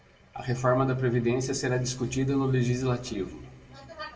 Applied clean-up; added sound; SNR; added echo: none; none; none; reverberation time 0.8 s.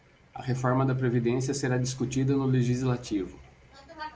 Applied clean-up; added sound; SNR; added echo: none; none; none; none.